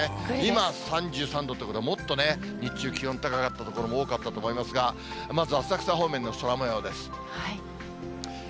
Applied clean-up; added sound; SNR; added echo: none; none; none; none.